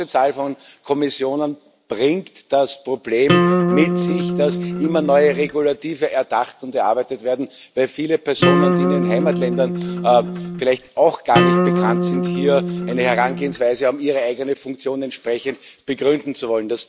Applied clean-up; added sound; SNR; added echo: none; Acoustic guitar; -1 dB; none.